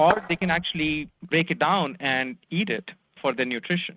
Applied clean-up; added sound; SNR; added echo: neural mask model RNNoise.